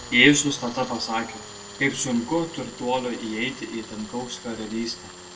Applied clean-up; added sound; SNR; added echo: none; Tools; 15 dB; reverberation time 0.2 s.